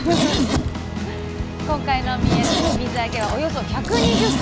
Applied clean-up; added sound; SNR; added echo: none; Zipper (clothing); 1 dB; none.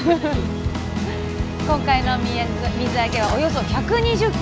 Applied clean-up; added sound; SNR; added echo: none; none; none; none.